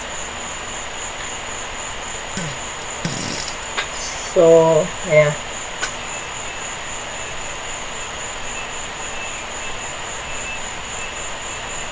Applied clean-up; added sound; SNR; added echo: none; Insect + Fart; 8 dB; none.